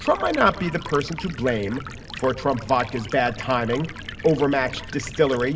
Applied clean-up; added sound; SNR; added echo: none; Stream; 13 dB; reverberation time 1.4 s.